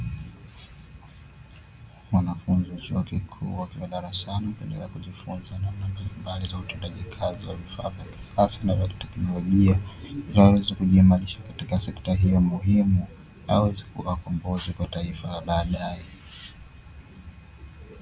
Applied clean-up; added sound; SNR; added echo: none; none; none; none.